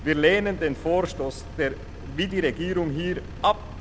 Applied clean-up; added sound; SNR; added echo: none; Engine; 12 dB; none.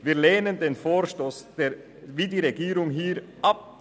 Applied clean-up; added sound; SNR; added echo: none; none; none; none.